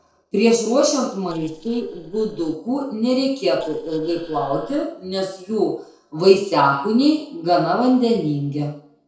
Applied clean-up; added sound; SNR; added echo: neural separator model SepFormer DNS4.